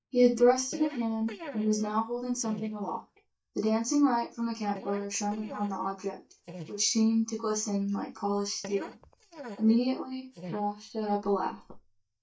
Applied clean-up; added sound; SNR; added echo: neural mask model DeepFilterNet 3.